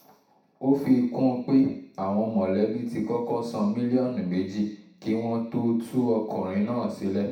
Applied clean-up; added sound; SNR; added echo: none; none; none; reverberation time 0.7 s.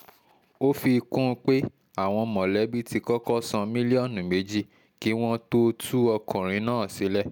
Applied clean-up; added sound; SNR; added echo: none; none; none; none.